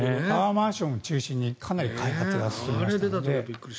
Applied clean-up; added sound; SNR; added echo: none; none; none; none.